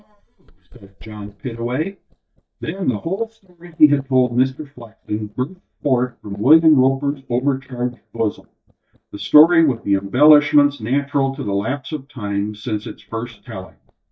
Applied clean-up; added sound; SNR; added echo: neural mask model DeepFilterNet 3.